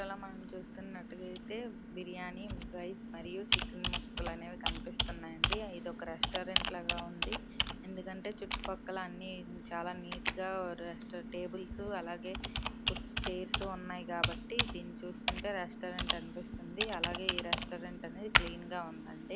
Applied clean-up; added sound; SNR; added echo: none; Computer keyboard; -5 dB; none.